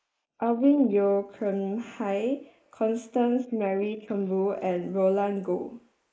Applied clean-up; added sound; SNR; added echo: neural mask model Resemble Enhance denoiser.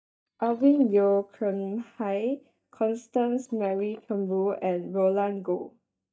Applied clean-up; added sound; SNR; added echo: neural mask model DeepFilterNet 3.